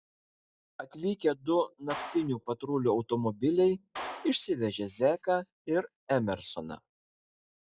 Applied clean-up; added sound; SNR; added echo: classical method log-MMSE.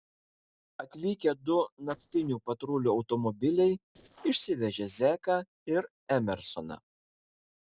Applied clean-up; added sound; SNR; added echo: neural separator model SepFormer DNS4.